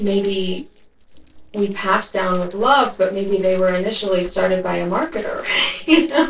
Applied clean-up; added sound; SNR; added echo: neural separator model SepFormer DNS4.